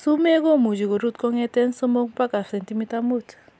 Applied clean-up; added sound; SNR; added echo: none; none; none; none.